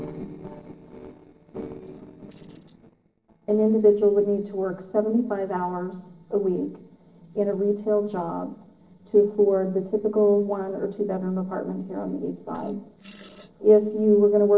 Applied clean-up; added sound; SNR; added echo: neural separator model SepFormer DNS4.